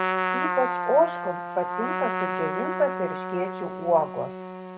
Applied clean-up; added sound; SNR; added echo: none; Trumpet; 2 dB; none.